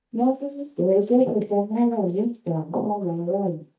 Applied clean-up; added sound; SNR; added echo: neural mask model DeepFilterNet 3.